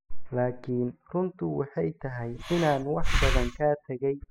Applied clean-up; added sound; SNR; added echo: classical method spectral subtraction.